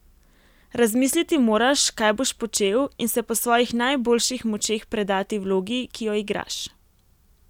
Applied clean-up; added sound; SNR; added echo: none; none; none; none.